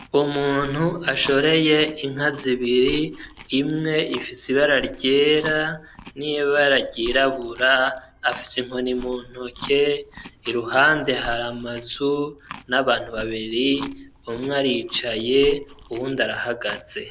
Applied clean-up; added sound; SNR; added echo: none; Chewing, mastication; 19 dB; none.